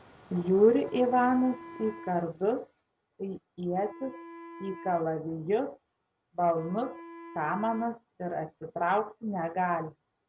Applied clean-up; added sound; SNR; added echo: none; Wind instrument, woodwind instrument; 18 dB; none.